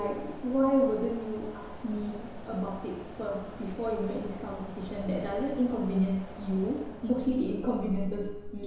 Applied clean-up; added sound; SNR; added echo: none; Mechanisms; 11 dB; reverberation time 1.0 s.